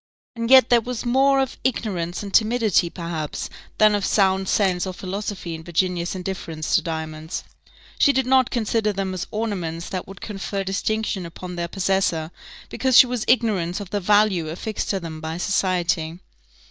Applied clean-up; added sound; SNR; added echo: neural mask model DeepFilterNet 3.